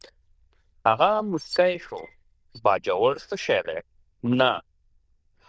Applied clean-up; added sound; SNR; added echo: neural diffusion model UNIVERSE++.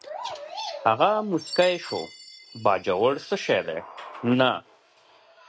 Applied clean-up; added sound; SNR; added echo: none; Chime; 19 dB; none.